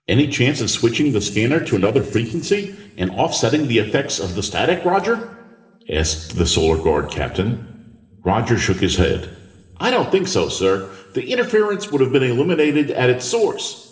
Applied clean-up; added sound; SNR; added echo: neural separator model SepFormer DNS4.